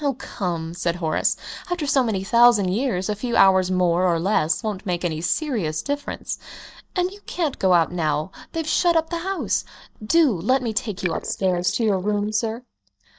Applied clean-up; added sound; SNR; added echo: neural mask model DeepFilterNet 3.